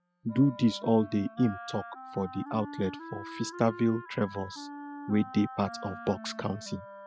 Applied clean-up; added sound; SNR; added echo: classical method spectral subtraction.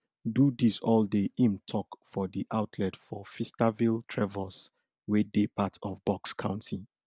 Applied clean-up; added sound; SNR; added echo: none; none; none; none.